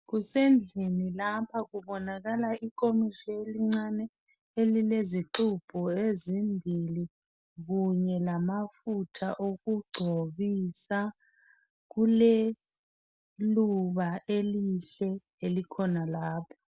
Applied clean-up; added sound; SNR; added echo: none; none; none; none.